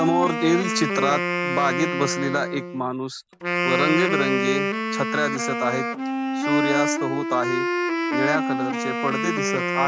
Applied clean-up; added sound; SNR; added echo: none; Wind instrument, woodwind instrument; -1 dB; none.